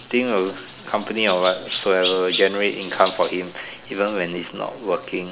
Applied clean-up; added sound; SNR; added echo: none; Chirp, tweet; 11 dB; none.